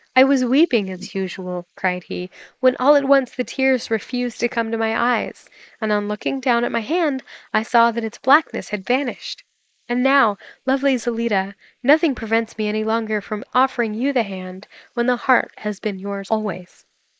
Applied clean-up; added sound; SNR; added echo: neural mask model Resemble Enhance denoiser.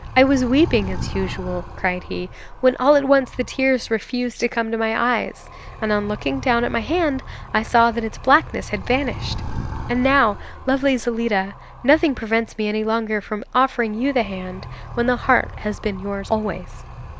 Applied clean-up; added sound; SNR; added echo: none; Animal; 12 dB; none.